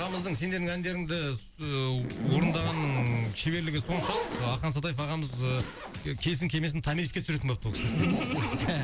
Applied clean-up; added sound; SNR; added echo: none; Zipper (clothing); 6 dB; none.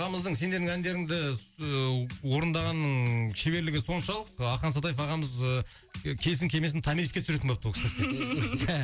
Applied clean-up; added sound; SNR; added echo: none; none; none; none.